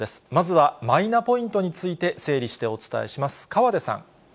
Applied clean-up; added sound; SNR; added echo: none; none; none; none.